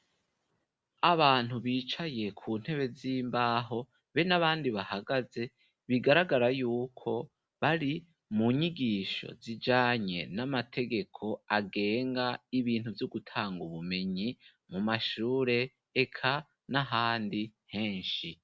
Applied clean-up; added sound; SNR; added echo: none; none; none; none.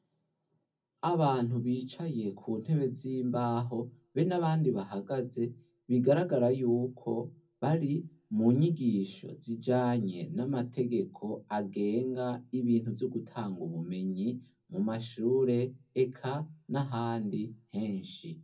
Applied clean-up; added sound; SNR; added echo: none; none; none; reverberation time 0.4 s.